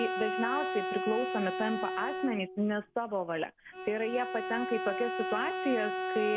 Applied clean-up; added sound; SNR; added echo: none; Bowed string instrument; 3 dB; none.